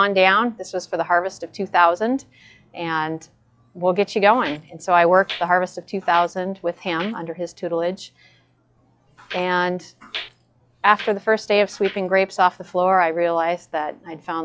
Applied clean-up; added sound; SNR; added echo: classical method log-MMSE.